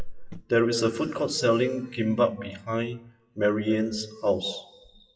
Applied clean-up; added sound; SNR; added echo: classical method WPE with log-MMSE.